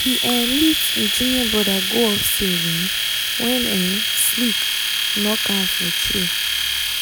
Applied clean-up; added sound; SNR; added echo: none; Domestic sounds, home sounds; -3 dB; none.